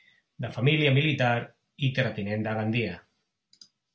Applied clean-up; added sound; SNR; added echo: none; none; none; none.